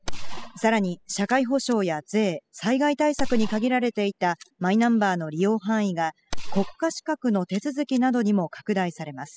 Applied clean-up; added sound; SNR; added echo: classical method spectral subtraction.